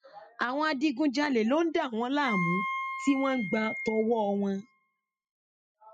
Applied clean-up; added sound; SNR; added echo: classical method spectral subtraction.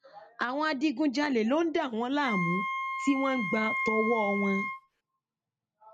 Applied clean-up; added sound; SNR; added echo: none; Wind instrument, woodwind instrument; 4 dB; none.